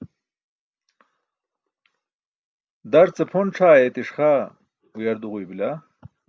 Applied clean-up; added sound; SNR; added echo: none; none; none; none.